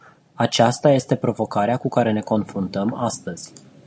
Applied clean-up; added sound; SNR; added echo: none; none; none; none.